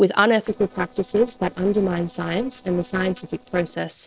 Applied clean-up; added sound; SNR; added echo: neural separator model SepFormer DNS4.